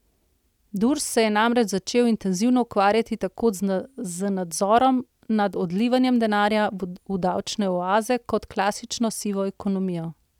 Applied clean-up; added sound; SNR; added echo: none; none; none; none.